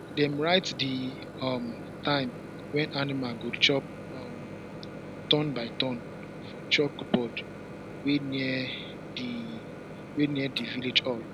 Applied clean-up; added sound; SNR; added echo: none; Microwave oven; 10 dB; none.